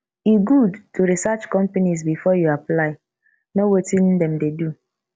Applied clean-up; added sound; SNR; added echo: none; none; none; none.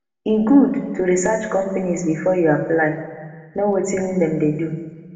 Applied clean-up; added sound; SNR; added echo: none; none; none; reverberation time 1.4 s.